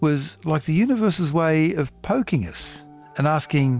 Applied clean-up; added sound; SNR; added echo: none; none; none; none.